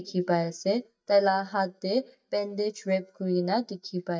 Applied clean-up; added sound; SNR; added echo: neural mask model DeepFilterNet 3.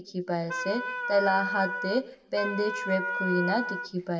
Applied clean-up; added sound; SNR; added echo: none; Wind instrument, woodwind instrument; 4 dB; reverberation time 2.1 s.